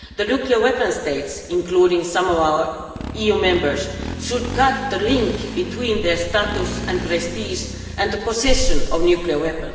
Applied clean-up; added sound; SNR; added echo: none; Motorcycle; 11 dB; reverberation time 2.4 s.